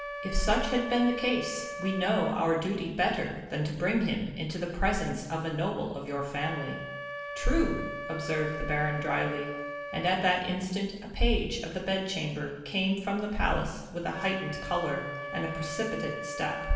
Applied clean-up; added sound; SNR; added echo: none; Wind instrument, woodwind instrument; 11 dB; reverberation time 0.9 s.